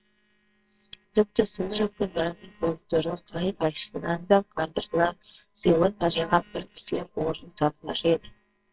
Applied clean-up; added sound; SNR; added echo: neural separator model SepFormer WHAMR!.